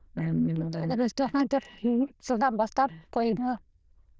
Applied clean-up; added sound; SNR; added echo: neural diffusion model UNIVERSE++.